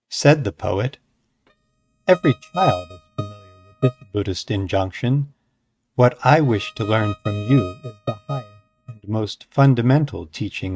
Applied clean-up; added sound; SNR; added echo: neural mask model RNNoise.